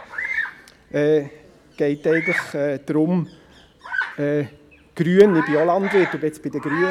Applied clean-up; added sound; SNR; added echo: none; Bird vocalization, bird call, bird song; 9 dB; none.